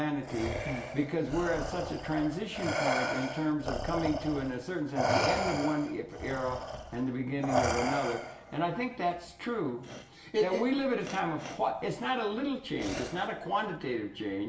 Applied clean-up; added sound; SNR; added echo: none; Respiratory sounds; 4 dB; reverberation time 0.8 s.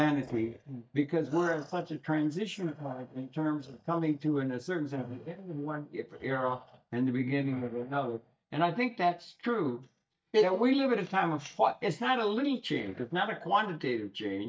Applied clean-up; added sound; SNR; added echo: neural mask model DeepFilterNet 3.